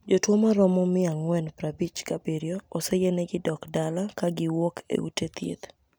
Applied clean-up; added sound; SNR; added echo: none; none; none; none.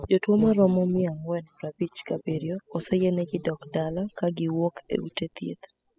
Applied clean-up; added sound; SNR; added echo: classical method spectral subtraction.